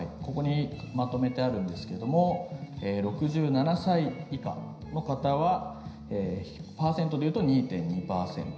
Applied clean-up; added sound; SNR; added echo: none; none; none; reverberation time 0.9 s.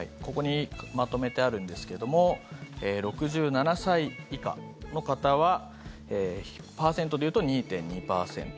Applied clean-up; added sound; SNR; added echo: none; none; none; none.